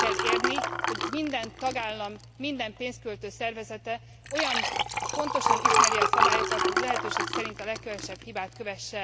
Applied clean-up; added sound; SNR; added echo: none; Liquid; -5 dB; none.